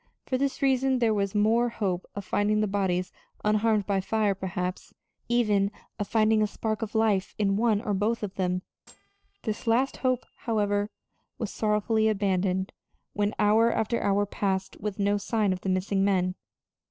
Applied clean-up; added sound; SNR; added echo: neural separator model SepFormer DNS4.